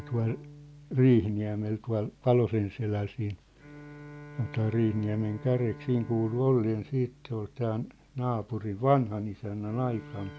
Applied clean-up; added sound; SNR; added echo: none; Bowed string instrument; 20 dB; none.